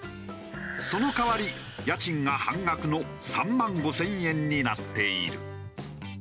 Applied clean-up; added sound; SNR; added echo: none; none; none; none.